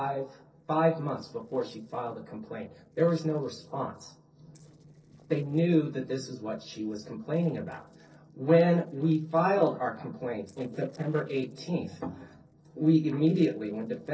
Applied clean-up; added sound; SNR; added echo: neural separator model SepFormer DNS4.